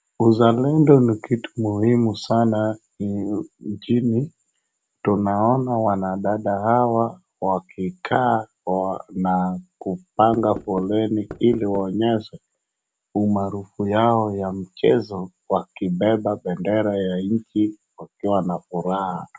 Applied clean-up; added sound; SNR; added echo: none; Knock; 14 dB; none.